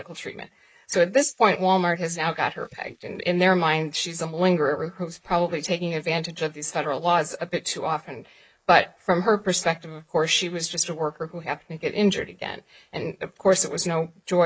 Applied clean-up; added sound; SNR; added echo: neural mask model Resemble Enhance denoiser.